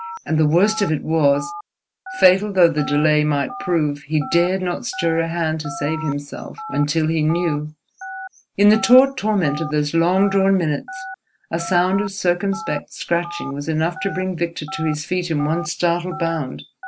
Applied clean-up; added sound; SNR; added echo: none; Telephone; 14 dB; none.